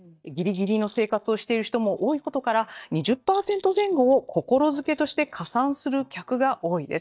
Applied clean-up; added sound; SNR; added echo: neural mask model DeepFilterNet 3.